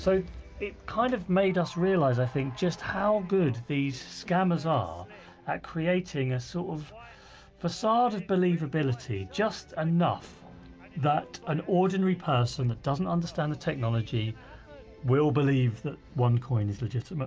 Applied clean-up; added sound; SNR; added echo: none; none; none; none.